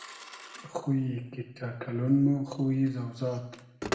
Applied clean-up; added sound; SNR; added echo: none; Telephone; 13 dB; reverberation time 0.8 s.